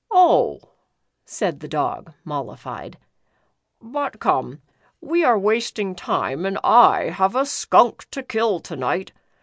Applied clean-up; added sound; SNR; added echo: none; none; none; none.